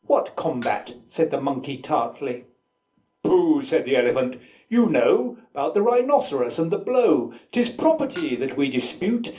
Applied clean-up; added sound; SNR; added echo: neural separator model SepFormer DNS4.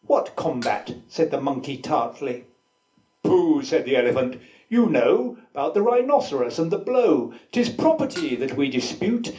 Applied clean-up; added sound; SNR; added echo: none; Dishes, pots, and pans; 20 dB; reverberation time 0.3 s.